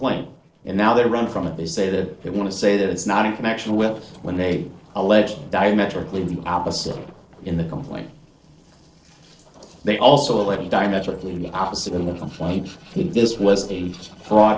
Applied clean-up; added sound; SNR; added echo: neural separator model SepFormer DNS4.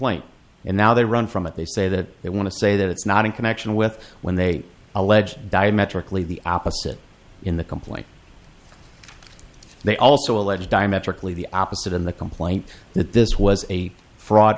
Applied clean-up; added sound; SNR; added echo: none; none; none; none.